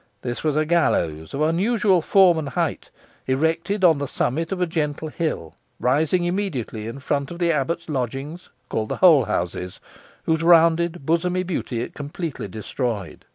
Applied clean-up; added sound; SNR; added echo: none; none; none; none.